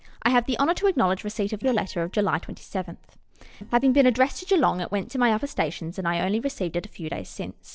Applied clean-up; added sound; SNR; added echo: neural separator model SepFormer DNS4.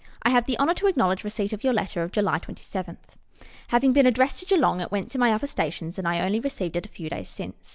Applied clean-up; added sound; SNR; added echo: none; none; none; none.